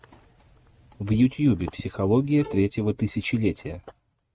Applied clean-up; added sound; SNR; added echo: neural mask model RNNoise.